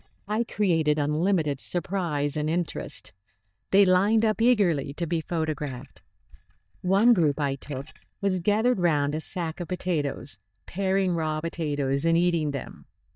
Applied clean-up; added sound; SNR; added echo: neural mask model DeepFilterNet 3.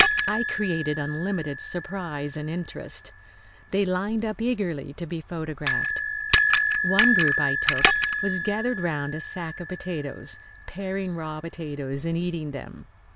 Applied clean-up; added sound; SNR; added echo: none; Bell; -1 dB; none.